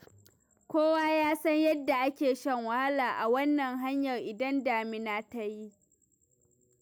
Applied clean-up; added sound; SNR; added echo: none; none; none; none.